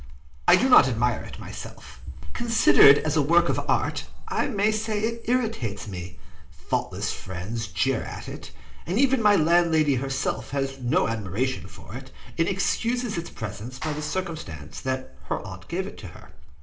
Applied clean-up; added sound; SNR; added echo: none; Clapping; 16 dB; reverberation time 0.5 s.